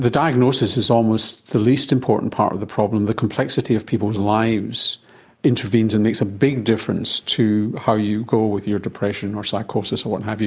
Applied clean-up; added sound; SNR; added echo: none; none; none; none.